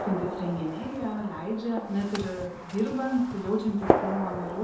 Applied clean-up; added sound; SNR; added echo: none; Gunshot, gunfire; 3 dB; reverberation time 0.8 s.